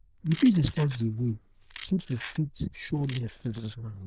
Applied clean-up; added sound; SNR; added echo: neural diffusion model UNIVERSE++.